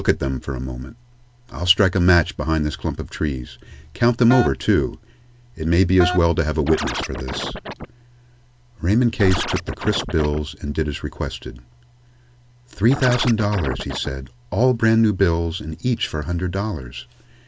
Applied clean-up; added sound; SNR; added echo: none; Scratching (performance technique) + Wind instrument, woodwind instrument; 8 dB; none.